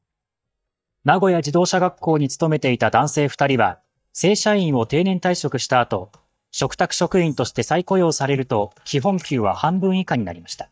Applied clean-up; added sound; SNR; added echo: neural mask model DeepFilterNet 3.